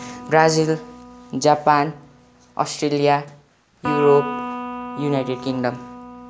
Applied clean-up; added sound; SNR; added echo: none; Electric guitar; 11 dB; none.